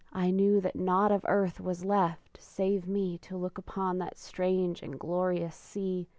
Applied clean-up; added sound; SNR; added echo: none; none; none; none.